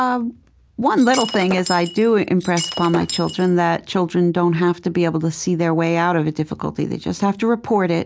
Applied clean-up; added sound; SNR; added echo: none; Shatter; 11 dB; none.